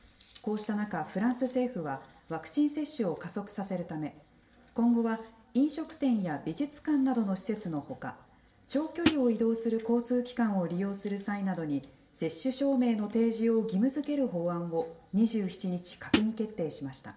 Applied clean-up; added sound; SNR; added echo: none; Hi-hat; -2 dB; reverberation time 0.6 s.